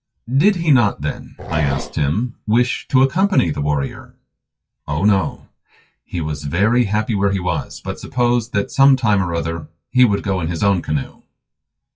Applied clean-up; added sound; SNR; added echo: classical method WPE with log-MMSE.